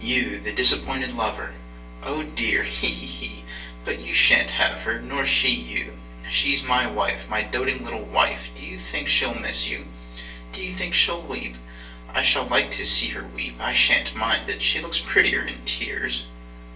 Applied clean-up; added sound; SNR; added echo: none; none; none; reverberation time 0.3 s.